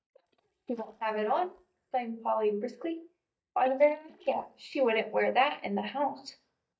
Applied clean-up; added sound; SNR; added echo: neural mask model DeepFilterNet 3.